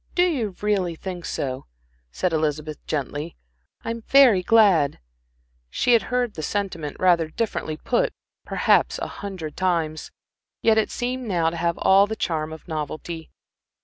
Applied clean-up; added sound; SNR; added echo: none; none; none; none.